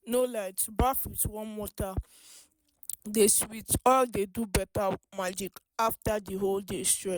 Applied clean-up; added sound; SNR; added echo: none; none; none; none.